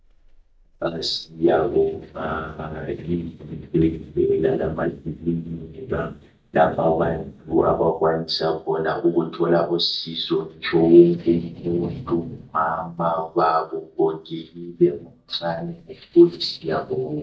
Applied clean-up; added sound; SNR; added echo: neural mask model DeepFilterNet 3.